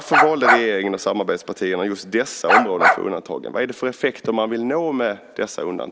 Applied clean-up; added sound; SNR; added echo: none; Bark; -5 dB; none.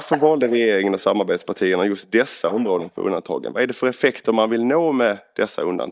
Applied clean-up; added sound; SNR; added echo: neural mask model DeepFilterNet 3.